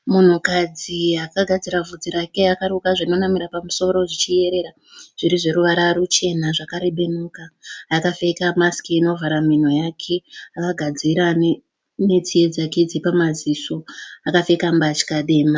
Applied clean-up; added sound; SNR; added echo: none; none; none; none.